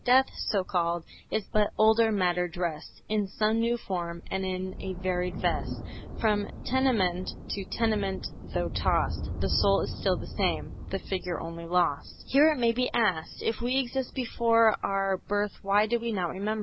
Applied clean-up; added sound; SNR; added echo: none; Thunder; 10 dB; none.